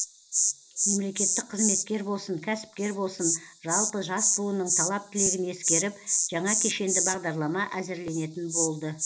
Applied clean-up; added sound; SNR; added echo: none; Insect; -2 dB; none.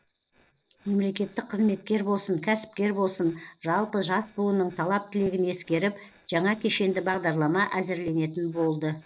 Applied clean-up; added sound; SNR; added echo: neural separator model SepFormer DNS4.